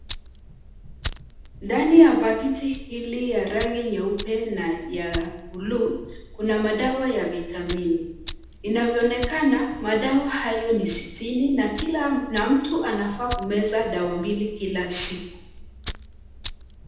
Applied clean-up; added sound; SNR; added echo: none; Fire; 9 dB; reverberation time 0.9 s.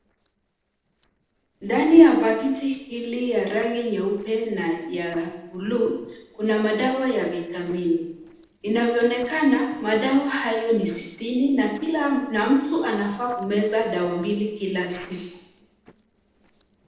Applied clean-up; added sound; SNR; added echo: neural separator model SepFormer DNS4.